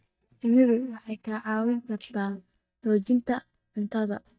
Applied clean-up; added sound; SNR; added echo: neural mask model DeepFilterNet 3.